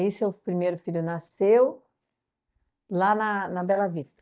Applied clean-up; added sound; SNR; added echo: neural mask model DeepFilterNet 3.